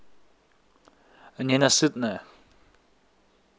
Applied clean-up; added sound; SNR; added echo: none; none; none; none.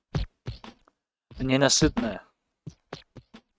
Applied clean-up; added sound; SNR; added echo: neural mask model RNNoise.